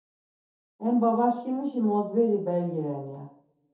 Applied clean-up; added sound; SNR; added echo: none; none; none; reverberation time 0.5 s.